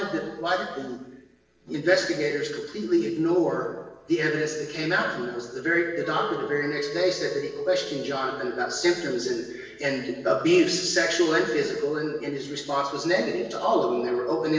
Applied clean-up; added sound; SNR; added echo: neural separator model SepFormer DNS4.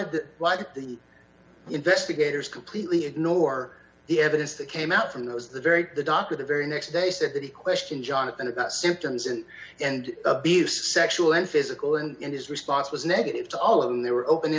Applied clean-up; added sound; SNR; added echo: none; none; none; none.